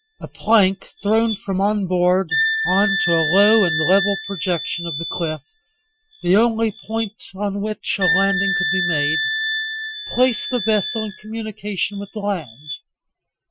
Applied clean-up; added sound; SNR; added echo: classical method Wiener filter.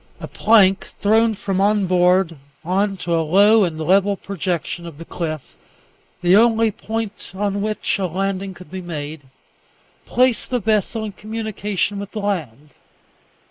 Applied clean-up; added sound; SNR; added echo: neural mask model Resemble Enhance denoiser.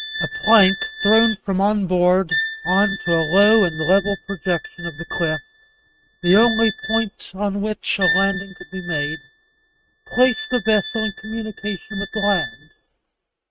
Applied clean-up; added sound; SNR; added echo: neural mask model RNNoise.